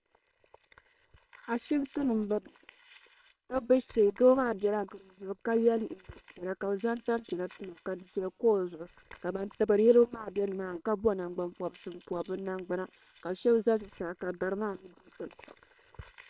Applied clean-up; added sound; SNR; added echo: neural separator model SepFormer WHAM!.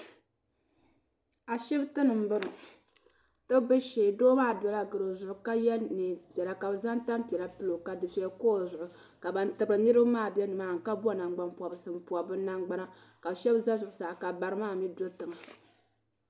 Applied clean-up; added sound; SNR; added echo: none; none; none; none.